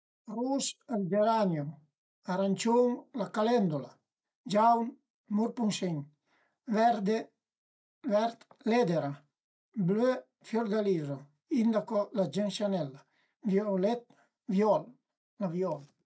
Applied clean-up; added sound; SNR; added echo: none; none; none; none.